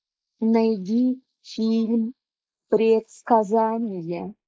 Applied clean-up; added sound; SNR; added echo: neural mask model Resemble Enhance denoiser.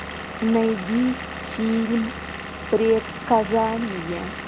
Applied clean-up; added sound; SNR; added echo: none; Engine / Vehicle; 9 dB; none.